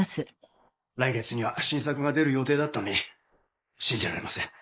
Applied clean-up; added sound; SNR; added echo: neural mask model Resemble Enhance denoiser.